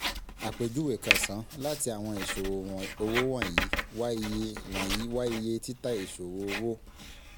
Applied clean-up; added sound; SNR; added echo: none; Writing; 2 dB; none.